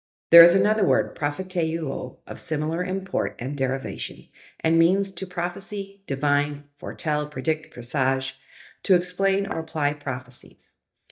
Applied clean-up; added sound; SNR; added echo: neural mask model DeepFilterNet 3.